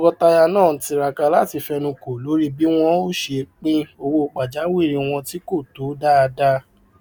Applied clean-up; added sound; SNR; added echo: none; none; none; none.